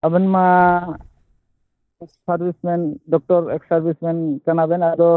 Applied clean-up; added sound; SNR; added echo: neural mask model DeepFilterNet 3.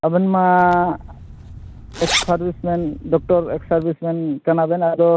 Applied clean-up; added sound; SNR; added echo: none; Zipper (clothing); 11 dB; none.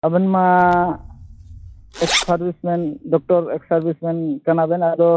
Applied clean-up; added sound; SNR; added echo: classical method log-MMSE.